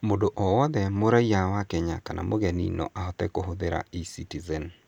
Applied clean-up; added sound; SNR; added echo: none; none; none; none.